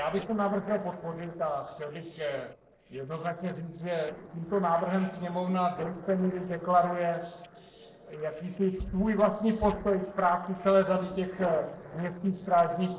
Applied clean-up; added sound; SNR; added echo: neural separator model SepFormer DNS4.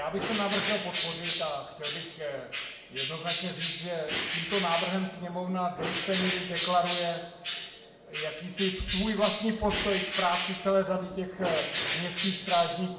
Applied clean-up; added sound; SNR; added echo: none; Bird; 1 dB; reverberation time 0.7 s.